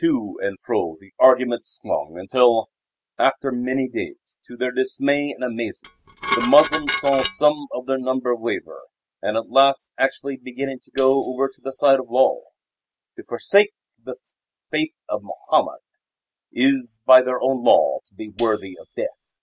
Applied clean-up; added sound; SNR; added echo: none; Tambourine + Dishes, pots, and pans; 6 dB; none.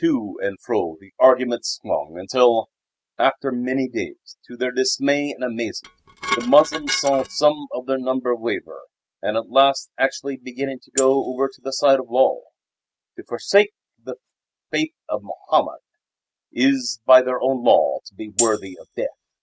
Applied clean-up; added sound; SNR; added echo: neural mask model RNNoise.